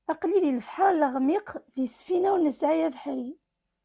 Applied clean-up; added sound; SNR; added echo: none; none; none; none.